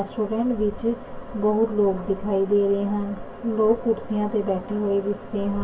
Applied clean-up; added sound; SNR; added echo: none; none; none; reverberation time 0.1 s.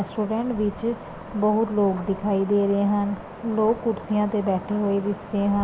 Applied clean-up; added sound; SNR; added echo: none; none; none; none.